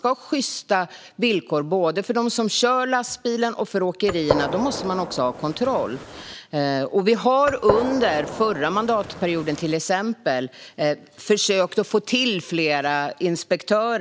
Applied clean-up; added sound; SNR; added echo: none; Gunshot, gunfire; 7 dB; none.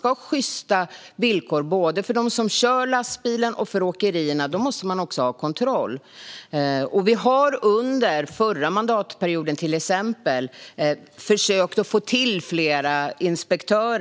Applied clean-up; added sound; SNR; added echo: none; none; none; none.